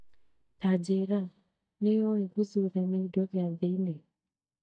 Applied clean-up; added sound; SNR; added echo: neural mask model DeepFilterNet 3.